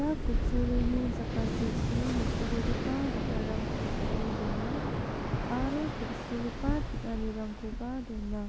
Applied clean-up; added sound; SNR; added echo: none; Waves, surf; -4 dB; none.